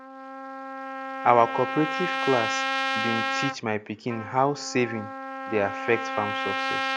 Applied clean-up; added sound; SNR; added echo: none; Trumpet; 3 dB; none.